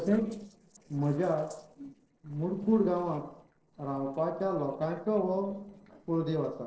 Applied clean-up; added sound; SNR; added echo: neural separator model SepFormer DNS4.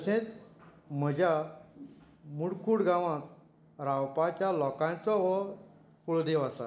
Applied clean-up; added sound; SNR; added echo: none; none; none; none.